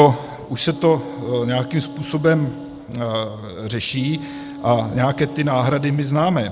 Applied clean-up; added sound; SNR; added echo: none; Wind instrument, woodwind instrument; 15 dB; none.